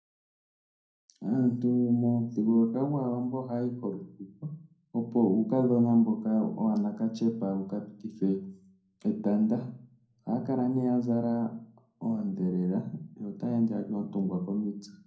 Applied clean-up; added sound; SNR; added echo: none; none; none; reverberation time 0.5 s.